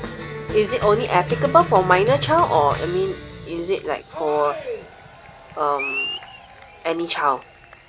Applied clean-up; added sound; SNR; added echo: none; Cheering; 9 dB; none.